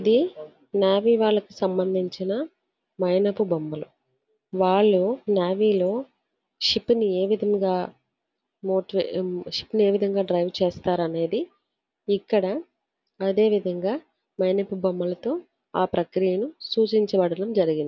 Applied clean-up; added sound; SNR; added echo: none; none; none; none.